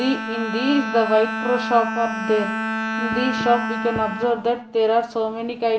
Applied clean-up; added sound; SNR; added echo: none; Bowed string instrument; 5 dB; reverberation time 0.6 s.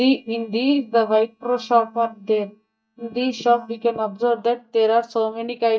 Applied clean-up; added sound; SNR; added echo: neural mask model DeepFilterNet 3.